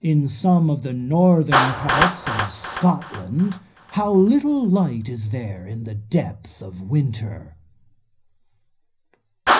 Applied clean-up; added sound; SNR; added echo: none; Clapping; 6 dB; reverberation time 0.5 s.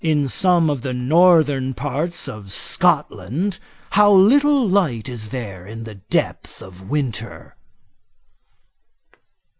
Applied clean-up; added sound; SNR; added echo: none; none; none; none.